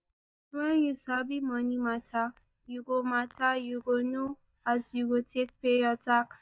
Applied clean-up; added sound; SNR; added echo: neural mask model DeepFilterNet 3.